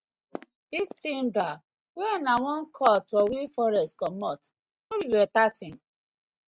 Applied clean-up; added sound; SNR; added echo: neural mask model RNNoise.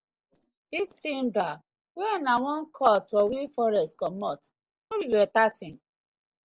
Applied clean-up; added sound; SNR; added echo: neural separator model SepFormer DNS4.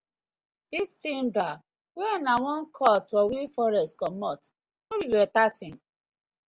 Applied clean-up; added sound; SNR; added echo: none; none; none; none.